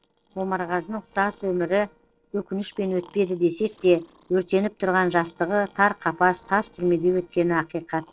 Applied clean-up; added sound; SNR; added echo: neural separator model SepFormer DNS4.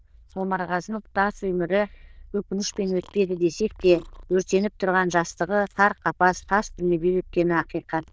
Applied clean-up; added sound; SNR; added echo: neural diffusion model UNIVERSE++.